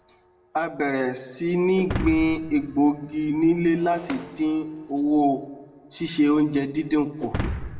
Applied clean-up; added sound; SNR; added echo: none; Shatter; 12 dB; reverberation time 1.0 s.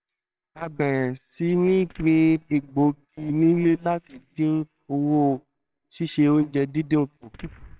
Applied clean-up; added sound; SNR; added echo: neural separator model SepFormer WHAMR!.